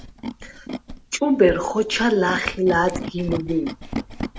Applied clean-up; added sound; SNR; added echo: none; Tools; 10 dB; none.